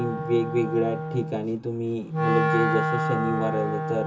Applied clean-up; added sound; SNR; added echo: none; Wind instrument, woodwind instrument; 0 dB; reverberation time 0.2 s.